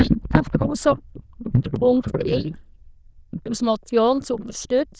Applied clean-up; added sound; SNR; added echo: neural diffusion model UNIVERSE++.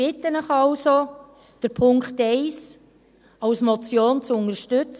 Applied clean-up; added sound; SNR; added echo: none; none; none; none.